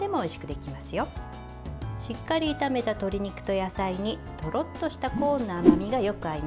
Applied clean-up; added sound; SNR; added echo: none; Whoosh, swoosh, swish; -4 dB; none.